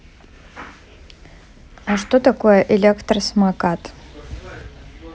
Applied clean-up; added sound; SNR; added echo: none; none; none; none.